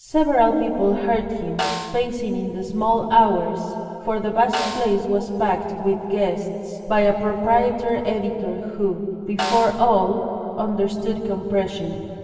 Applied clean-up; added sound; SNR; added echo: none; Snare drum; 12 dB; reverberation time 2.6 s.